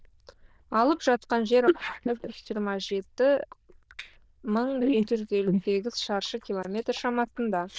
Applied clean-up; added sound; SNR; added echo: neural diffusion model UNIVERSE++.